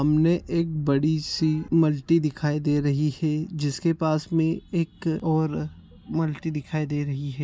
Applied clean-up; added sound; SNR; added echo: none; none; none; none.